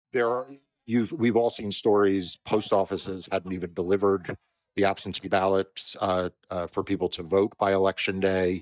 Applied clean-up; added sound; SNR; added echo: neural mask model DeepFilterNet 3.